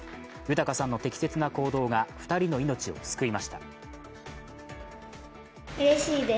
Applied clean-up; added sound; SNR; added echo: none; none; none; none.